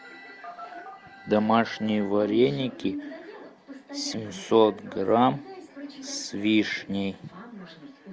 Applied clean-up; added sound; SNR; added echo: none; none; none; none.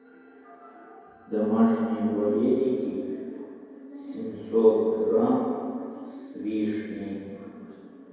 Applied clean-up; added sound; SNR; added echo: none; none; none; reverberation time 2.2 s.